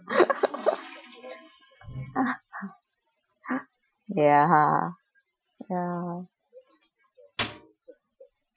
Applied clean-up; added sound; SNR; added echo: classical method Wiener filter.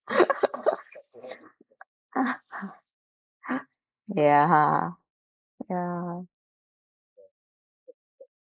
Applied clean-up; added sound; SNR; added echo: neural mask model Resemble Enhance denoiser.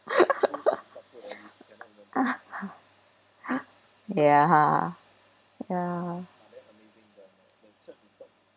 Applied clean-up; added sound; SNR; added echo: none; none; none; none.